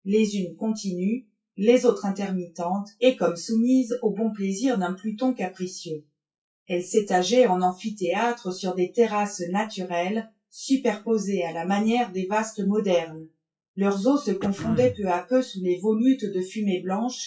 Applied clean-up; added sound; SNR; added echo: classical method WPE with log-MMSE.